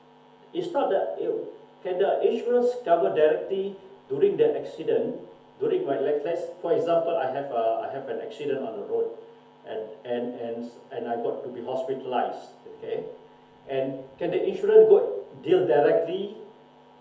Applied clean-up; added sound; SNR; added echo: none; none; none; reverberation time 0.8 s.